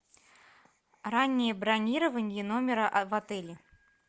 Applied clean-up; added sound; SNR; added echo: none; none; none; none.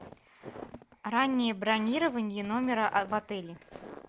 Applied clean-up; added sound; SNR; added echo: none; Walk, footsteps; 18 dB; none.